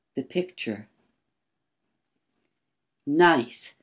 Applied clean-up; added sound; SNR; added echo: none; none; none; none.